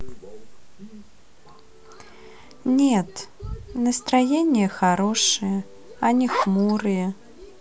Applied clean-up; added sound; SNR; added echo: none; Zipper (clothing); 4 dB; none.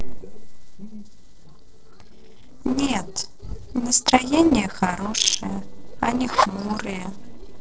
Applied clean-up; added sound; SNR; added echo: neural separator model SepFormer DNS4.